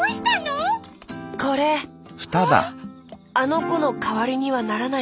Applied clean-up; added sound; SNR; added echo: none; none; none; none.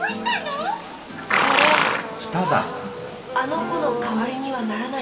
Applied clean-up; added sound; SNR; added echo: none; Livestock, farm animals, working animals; 0 dB; reverberation time 2.3 s.